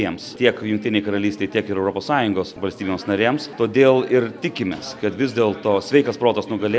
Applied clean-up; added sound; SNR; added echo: none; none; none; none.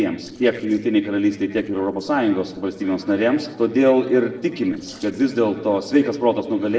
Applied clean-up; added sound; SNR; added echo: neural separator model SepFormer DNS4.